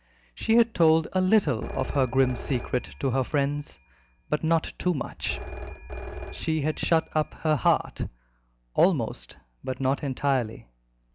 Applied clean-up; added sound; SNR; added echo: none; Telephone; 12 dB; none.